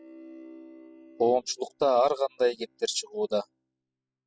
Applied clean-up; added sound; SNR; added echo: classical method spectral subtraction.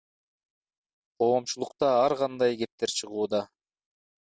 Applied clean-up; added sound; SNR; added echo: none; none; none; none.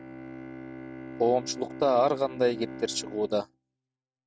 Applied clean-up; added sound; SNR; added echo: neural mask model RNNoise.